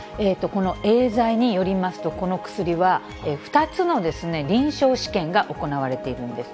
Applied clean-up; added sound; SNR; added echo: none; none; none; none.